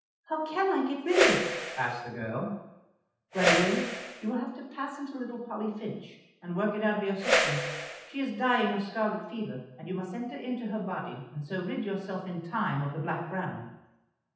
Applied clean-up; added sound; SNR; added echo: none; Whoosh, swoosh, swish; -3 dB; reverberation time 0.9 s.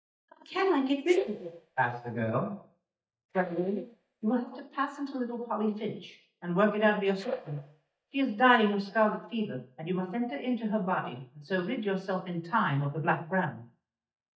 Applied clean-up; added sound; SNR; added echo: neural mask model DeepFilterNet 3.